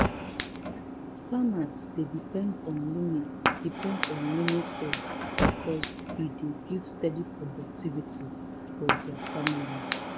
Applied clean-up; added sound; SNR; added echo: none; Fire; 0 dB; none.